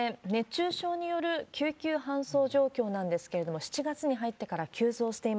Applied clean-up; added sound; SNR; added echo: none; none; none; none.